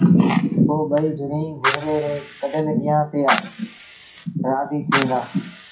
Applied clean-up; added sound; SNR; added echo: classical method WPE with log-MMSE.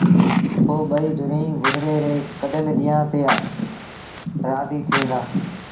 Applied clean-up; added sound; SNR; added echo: none; Fire; 9 dB; reverberation time 0.6 s.